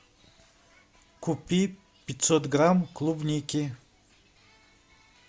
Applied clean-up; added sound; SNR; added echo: none; none; none; none.